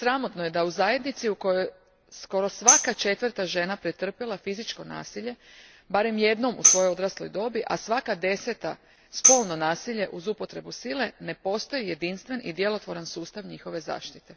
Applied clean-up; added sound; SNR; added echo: none; Tambourine; -3 dB; none.